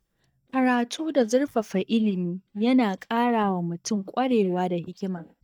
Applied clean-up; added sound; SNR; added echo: neural mask model DeepFilterNet 3.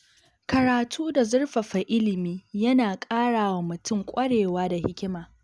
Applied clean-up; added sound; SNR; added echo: none; none; none; none.